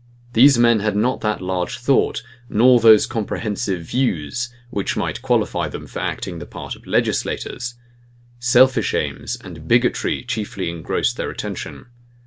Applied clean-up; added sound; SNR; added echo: none; none; none; none.